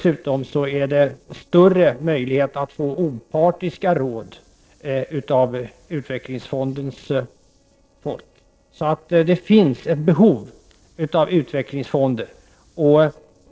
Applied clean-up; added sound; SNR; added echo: neural separator model SepFormer DNS4.